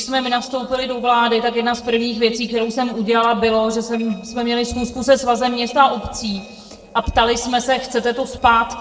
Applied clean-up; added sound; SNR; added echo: neural separator model SepFormer DNS4.